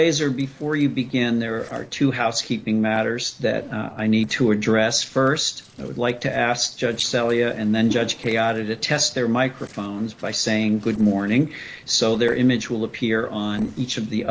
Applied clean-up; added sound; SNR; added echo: neural separator model SepFormer DNS4.